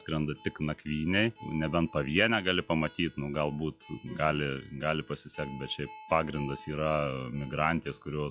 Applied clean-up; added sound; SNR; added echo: classical method log-MMSE.